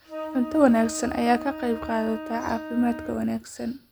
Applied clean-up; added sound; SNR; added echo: none; Wind instrument, woodwind instrument; 11 dB; none.